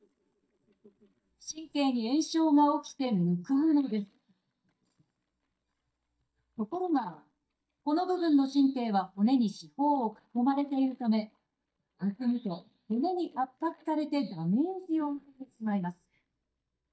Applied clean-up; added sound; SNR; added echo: neural mask model DeepFilterNet 3.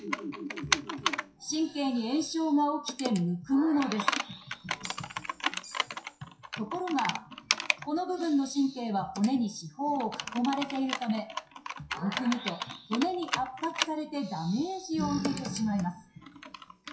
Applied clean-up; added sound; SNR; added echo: classical method WPE with log-MMSE.